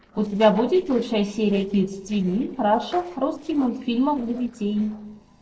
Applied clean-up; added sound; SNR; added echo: neural separator model SepFormer DNS4.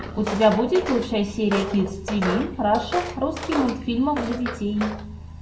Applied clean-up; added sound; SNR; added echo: none; Walk, footsteps; 9 dB; reverberation time 0.7 s.